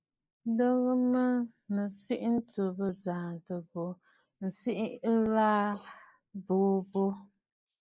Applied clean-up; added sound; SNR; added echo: neural mask model Resemble Enhance denoiser.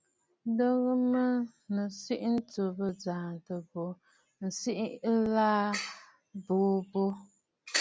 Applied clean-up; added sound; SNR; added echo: none; none; none; none.